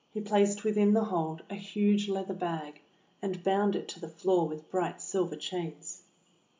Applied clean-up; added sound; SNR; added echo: none; none; none; reverberation time 0.5 s.